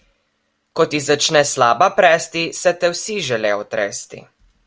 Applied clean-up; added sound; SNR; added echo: none; none; none; none.